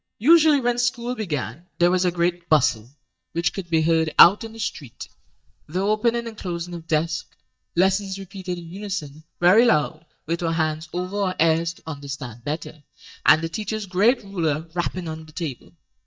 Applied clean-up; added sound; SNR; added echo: neural mask model DeepFilterNet 3.